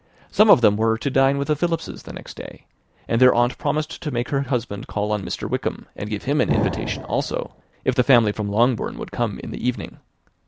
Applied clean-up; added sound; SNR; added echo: none; Explosion; 6 dB; none.